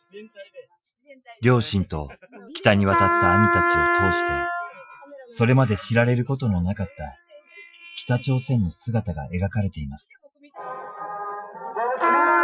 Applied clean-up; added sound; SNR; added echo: classical method Wiener filter.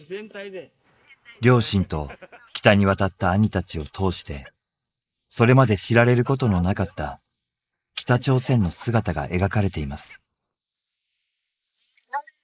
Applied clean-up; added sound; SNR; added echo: neural mask model Resemble Enhance denoiser.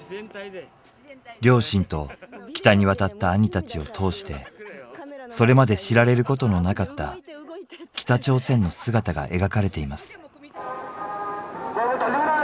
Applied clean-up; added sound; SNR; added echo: none; none; none; none.